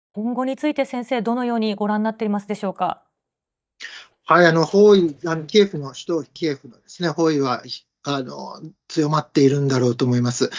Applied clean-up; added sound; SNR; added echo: neural mask model DeepFilterNet 3.